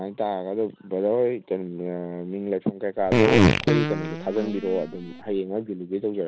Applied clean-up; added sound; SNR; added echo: none; Fart; -4 dB; none.